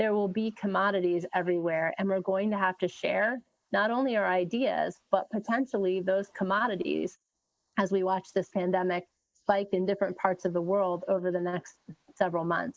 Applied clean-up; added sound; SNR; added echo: neural mask model Resemble Enhance denoiser.